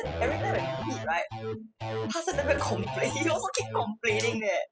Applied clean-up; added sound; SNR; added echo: classical method spectral subtraction.